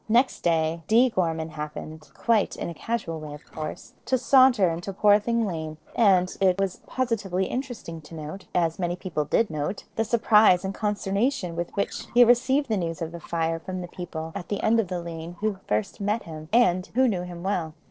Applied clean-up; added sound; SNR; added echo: neural separator model SepFormer DNS4.